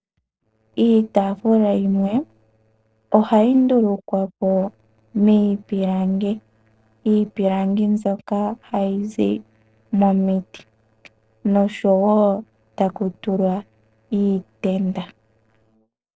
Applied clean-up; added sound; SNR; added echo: neural separator model SepFormer DNS4.